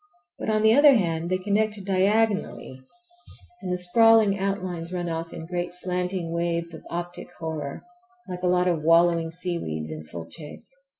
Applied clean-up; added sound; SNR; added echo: none; none; none; none.